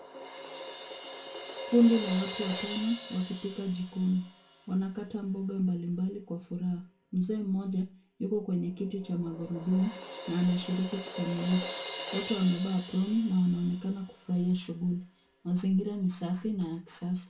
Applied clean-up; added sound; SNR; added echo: none; Crash cymbal; 12 dB; reverberation time 0.3 s.